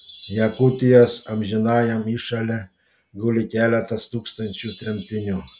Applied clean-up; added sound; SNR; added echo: none; Wind chime; 14 dB; none.